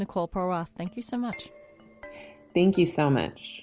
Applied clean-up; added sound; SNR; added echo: none; none; none; none.